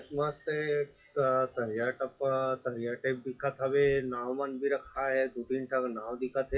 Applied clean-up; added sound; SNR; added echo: classical method WPE with log-MMSE.